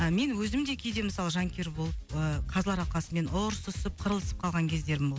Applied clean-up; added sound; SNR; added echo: none; none; none; none.